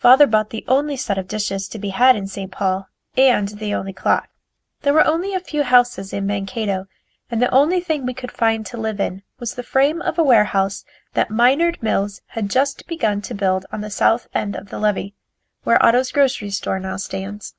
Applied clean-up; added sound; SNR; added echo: none; none; none; none.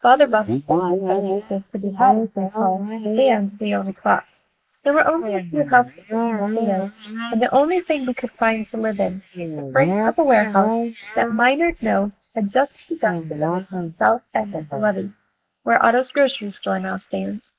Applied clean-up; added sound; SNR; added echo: neural mask model Resemble Enhance denoiser.